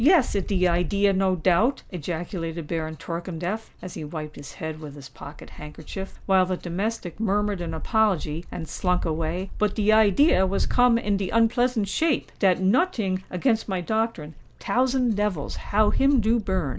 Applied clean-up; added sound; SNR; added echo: none; Wind; 7 dB; none.